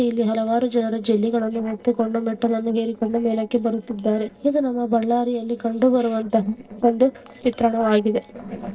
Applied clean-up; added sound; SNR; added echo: neural separator model SepFormer DNS4.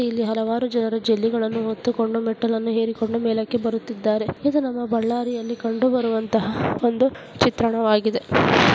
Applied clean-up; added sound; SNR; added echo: none; none; none; none.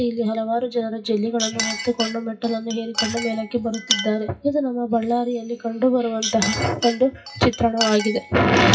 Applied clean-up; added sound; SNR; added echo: classical method WPE with log-MMSE.